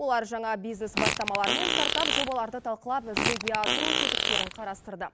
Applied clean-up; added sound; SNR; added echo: none; Fart; -3 dB; none.